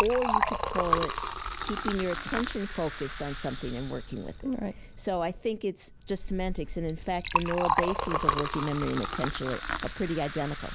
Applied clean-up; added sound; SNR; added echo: none; Liquid; 0 dB; none.